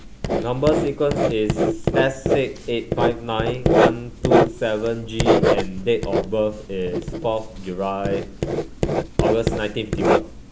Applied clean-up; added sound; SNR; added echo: none; Writing; -3 dB; none.